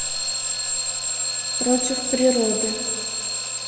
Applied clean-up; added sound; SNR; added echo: none; Alarm / Clock; -2 dB; reverberation time 1.7 s.